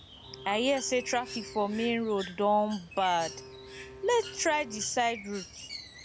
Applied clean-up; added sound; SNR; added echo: none; Bird + Bowed string instrument; 14 dB; none.